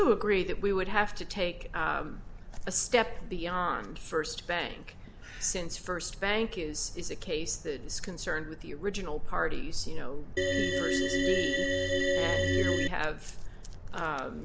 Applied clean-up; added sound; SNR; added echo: none; Organ; -3 dB; none.